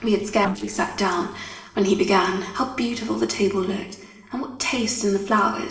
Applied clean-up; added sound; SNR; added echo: neural separator model SepFormer DNS4.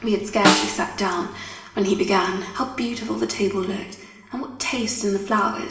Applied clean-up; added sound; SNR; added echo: none; Snare drum; 2 dB; reverberation time 1.1 s.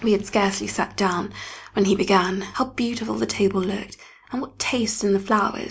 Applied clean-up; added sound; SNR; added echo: none; none; none; none.